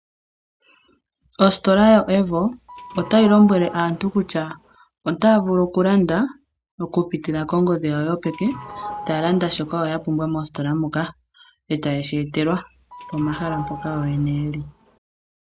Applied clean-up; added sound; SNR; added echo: none; Sliding door / Doorbell; 15 dB; none.